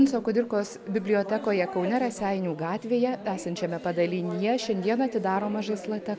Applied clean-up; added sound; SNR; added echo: none; none; none; none.